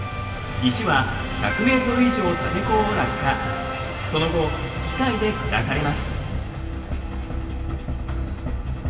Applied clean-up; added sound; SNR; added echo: none; Wind instrument, woodwind instrument; 7 dB; reverberation time 2.5 s.